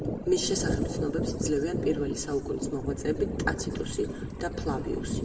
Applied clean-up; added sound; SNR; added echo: none; Thunder; 2 dB; reverberation time 1.1 s.